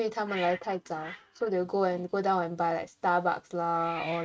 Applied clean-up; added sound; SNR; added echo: neural mask model RNNoise.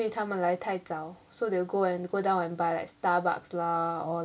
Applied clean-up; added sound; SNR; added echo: none; none; none; none.